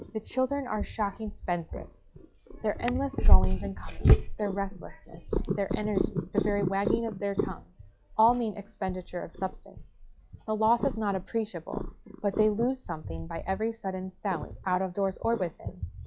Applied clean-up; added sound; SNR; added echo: classical method log-MMSE.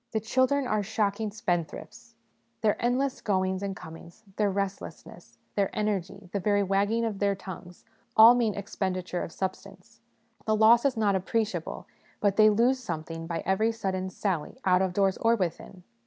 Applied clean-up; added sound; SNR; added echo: none; none; none; none.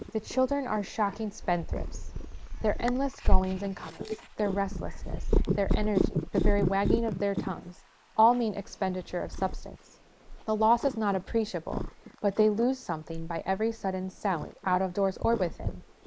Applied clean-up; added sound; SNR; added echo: neural mask model Resemble Enhance denoiser.